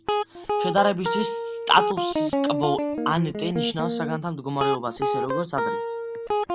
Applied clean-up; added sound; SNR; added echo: none; Guitar; 0 dB; none.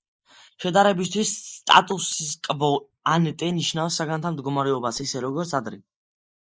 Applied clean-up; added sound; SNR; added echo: neural mask model Resemble Enhance denoiser.